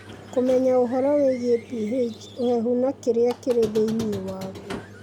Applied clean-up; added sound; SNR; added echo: none; Squeak; 16 dB; none.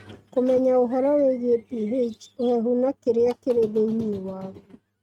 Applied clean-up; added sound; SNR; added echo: neural mask model RNNoise.